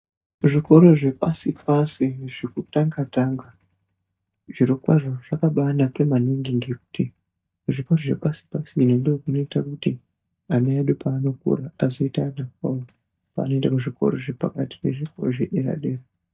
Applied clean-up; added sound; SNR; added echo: neural mask model DeepFilterNet 3.